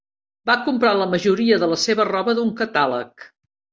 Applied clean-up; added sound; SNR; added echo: none; none; none; none.